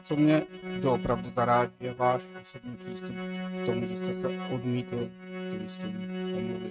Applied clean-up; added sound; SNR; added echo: neural mask model RNNoise.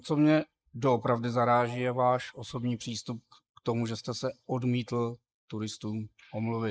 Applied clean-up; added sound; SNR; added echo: neural mask model Resemble Enhance denoiser.